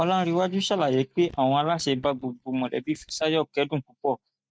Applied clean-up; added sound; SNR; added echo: neural mask model DeepFilterNet 3.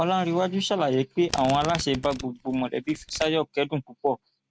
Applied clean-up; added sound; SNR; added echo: none; Domestic sounds, home sounds; 13 dB; none.